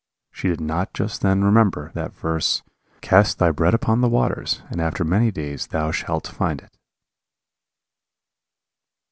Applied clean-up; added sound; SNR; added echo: none; none; none; none.